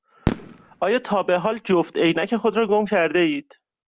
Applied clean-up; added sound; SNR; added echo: none; Fireworks; 11 dB; none.